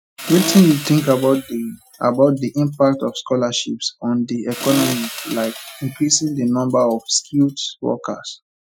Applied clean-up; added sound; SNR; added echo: classical method Wiener filter.